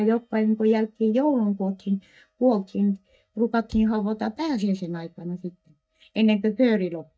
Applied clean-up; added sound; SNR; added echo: neural mask model DeepFilterNet 3.